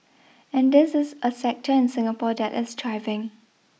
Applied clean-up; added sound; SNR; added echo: neural mask model Resemble Enhance denoiser.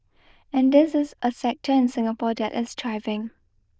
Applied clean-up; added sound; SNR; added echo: neural diffusion model UNIVERSE++.